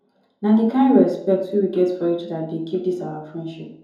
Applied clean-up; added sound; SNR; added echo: none; none; none; reverberation time 2.6 s.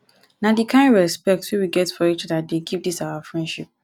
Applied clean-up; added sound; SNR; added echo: none; none; none; none.